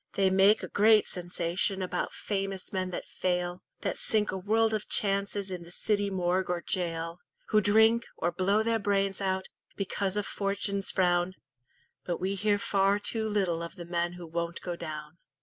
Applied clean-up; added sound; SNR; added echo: none; none; none; none.